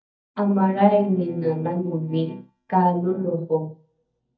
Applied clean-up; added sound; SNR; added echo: neural mask model DeepFilterNet 3.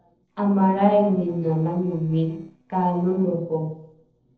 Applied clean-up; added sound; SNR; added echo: neural separator model SepFormer DNS4.